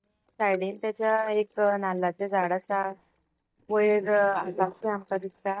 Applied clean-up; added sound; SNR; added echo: neural mask model DeepFilterNet 3.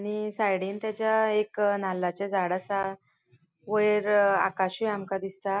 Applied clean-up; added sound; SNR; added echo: none; none; none; none.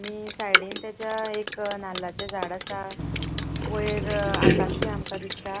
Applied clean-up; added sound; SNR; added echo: none; Engine / Truck / Car + Drip; -4 dB; none.